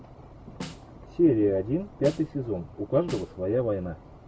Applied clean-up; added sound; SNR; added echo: none; Snare drum; 17 dB; none.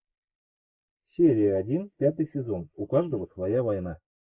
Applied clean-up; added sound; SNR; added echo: neural mask model Resemble Enhance denoiser.